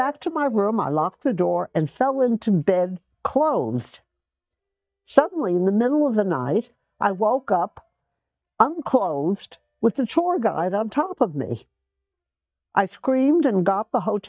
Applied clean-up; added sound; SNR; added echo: neural mask model DeepFilterNet 3.